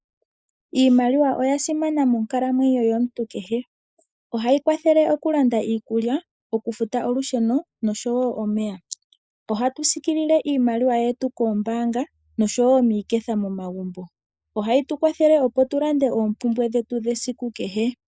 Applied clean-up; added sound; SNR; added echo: neural mask model Resemble Enhance denoiser.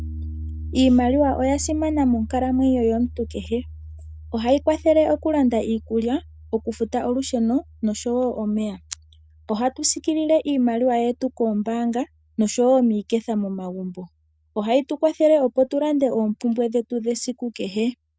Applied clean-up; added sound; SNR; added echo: none; Piano; 17 dB; none.